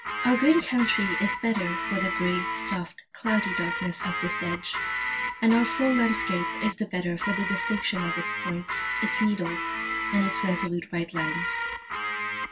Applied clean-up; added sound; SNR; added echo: none; Guitar; 3 dB; reverberation time 0.1 s.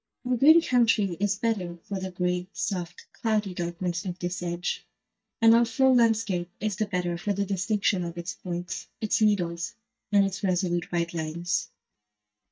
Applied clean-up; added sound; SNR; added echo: neural mask model DeepFilterNet 3.